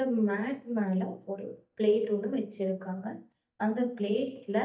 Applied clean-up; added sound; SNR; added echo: neural mask model DeepFilterNet 3.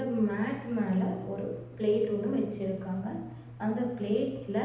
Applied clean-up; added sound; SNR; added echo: none; Engine; 15 dB; reverberation time 0.9 s.